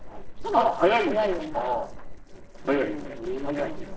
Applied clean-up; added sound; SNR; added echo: neural separator model SepFormer DNS4.